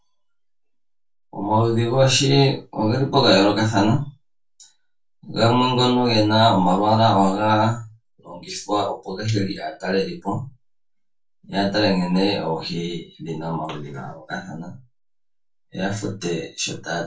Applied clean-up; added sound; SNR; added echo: none; none; none; reverberation time 0.2 s.